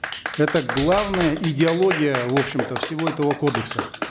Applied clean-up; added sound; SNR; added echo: none; Clapping; 6 dB; none.